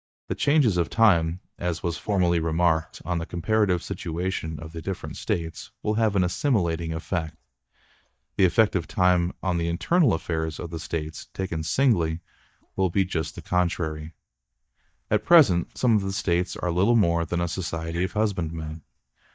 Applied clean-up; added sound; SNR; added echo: neural mask model DeepFilterNet 3.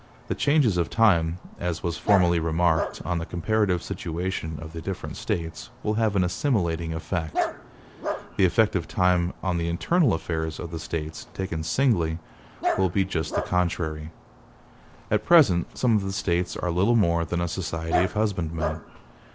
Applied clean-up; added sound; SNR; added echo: none; Dog; 11 dB; none.